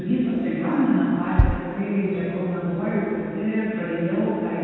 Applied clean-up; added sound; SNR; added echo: none; Bass drum; 3 dB; reverberation time 2.1 s.